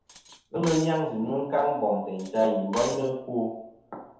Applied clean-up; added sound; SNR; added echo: none; Cutlery, silverware; 17 dB; reverberation time 0.8 s.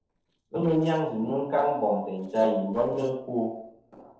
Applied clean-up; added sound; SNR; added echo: neural separator model SepFormer DNS4.